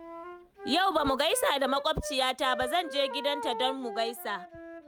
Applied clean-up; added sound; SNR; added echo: none; Wind instrument, woodwind instrument; 10 dB; none.